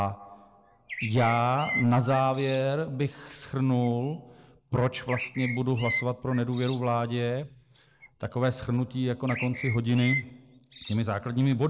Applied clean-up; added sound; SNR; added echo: neural mask model Resemble Enhance denoiser.